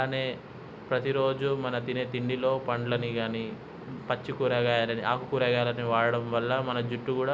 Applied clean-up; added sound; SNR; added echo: none; none; none; none.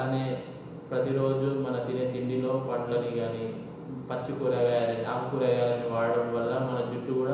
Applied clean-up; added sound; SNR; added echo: none; none; none; reverberation time 1.0 s.